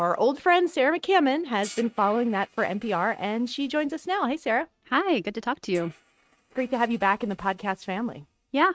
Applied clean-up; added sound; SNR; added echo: neural mask model RNNoise.